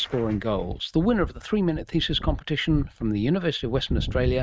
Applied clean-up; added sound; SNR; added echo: neural mask model RNNoise.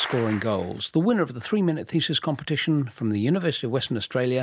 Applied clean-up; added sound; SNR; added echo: none; none; none; none.